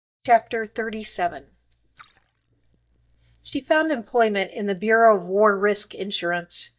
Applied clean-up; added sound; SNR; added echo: neural mask model DeepFilterNet 3.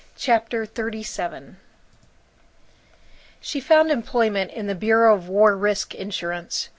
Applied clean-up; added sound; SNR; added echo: none; none; none; none.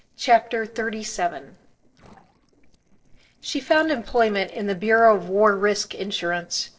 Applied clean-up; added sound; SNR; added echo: neural separator model SepFormer DNS4.